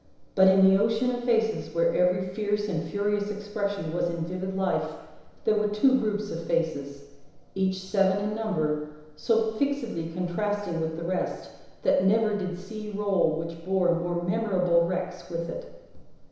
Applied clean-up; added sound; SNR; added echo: none; none; none; reverberation time 1.0 s.